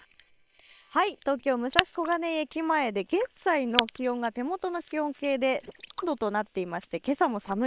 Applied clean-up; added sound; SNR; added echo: neural separator model SepFormer WHAM!.